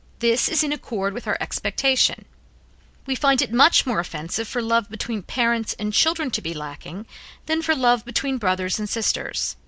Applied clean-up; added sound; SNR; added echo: none; none; none; none.